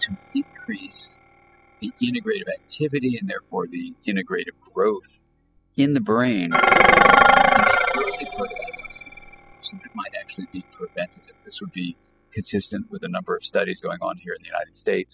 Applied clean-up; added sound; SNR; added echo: classical method spectral subtraction.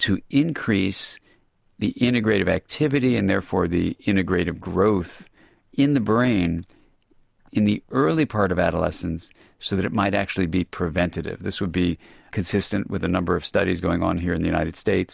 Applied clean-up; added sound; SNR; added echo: none; none; none; none.